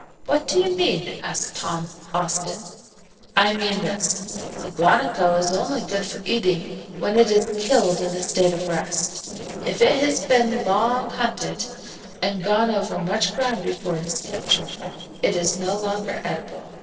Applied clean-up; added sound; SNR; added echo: neural separator model SepFormer DNS4.